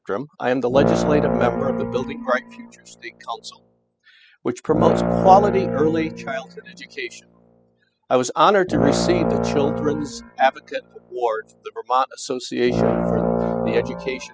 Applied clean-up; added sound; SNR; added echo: classical method spectral subtraction.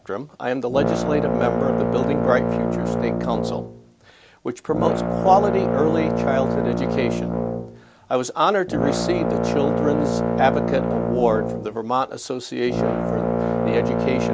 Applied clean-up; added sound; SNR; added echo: none; Brass instrument; -1 dB; none.